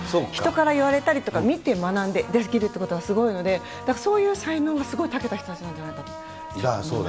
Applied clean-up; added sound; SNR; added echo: none; none; none; none.